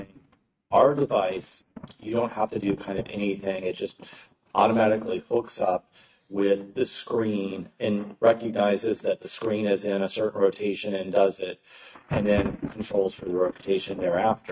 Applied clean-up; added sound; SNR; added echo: neural mask model RNNoise.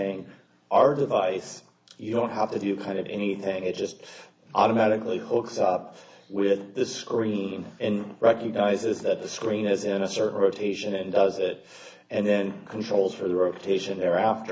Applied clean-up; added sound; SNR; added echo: none; none; none; none.